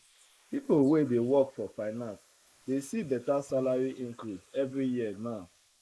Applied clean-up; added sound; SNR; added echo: neural mask model Resemble Enhance denoiser.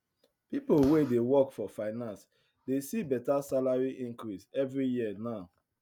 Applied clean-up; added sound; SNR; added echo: none; none; none; none.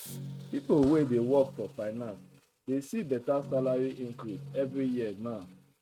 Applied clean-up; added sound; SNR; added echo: neural mask model RNNoise.